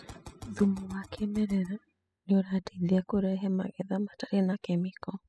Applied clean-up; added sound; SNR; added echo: classical method spectral subtraction.